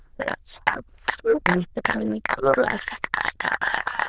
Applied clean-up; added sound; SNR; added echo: neural diffusion model UNIVERSE++.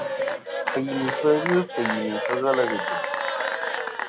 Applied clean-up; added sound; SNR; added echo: none; Applause / Cheering / Clapping; 1 dB; none.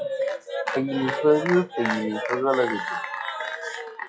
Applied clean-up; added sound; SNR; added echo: classical method log-MMSE.